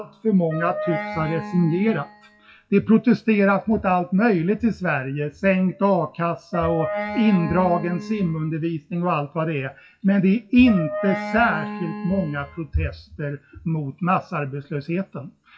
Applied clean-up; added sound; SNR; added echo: classical method WPE with log-MMSE.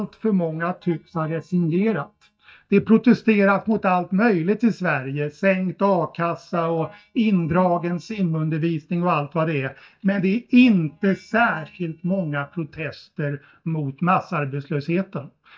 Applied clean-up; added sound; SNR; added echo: neural mask model DeepFilterNet 3.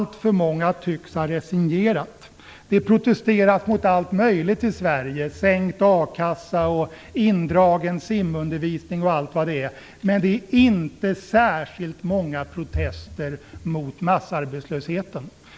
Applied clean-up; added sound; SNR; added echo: none; none; none; none.